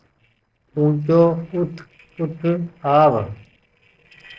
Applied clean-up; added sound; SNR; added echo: neural separator model SepFormer DNS4.